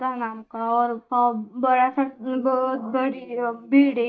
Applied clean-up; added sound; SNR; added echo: neural mask model DeepFilterNet 3.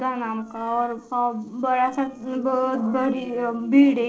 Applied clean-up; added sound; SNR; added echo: neural separator model SepFormer DNS4.